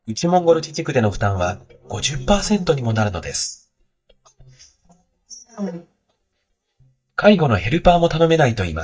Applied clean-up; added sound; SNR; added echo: neural mask model DeepFilterNet 3.